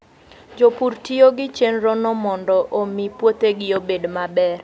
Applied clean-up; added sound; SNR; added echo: none; none; none; none.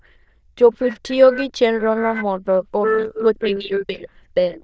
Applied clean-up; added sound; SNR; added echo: neural diffusion model UNIVERSE++.